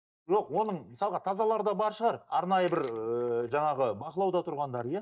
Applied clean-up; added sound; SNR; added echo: neural mask model DeepFilterNet 3.